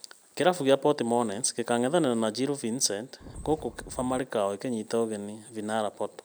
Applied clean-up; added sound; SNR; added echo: none; Wind; 16 dB; none.